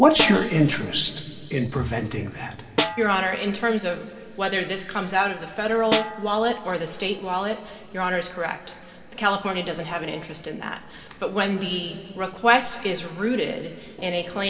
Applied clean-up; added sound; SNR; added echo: none; Snare drum; 5 dB; reverberation time 2.3 s.